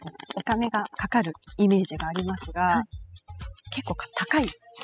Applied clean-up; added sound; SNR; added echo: classical method spectral subtraction.